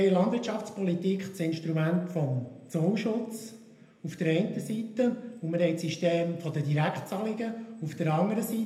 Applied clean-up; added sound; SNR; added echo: none; none; none; reverberation time 0.8 s.